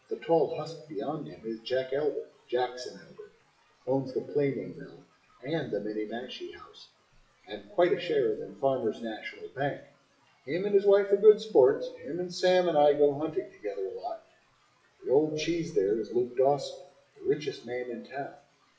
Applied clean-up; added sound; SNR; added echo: classical method WPE with log-MMSE.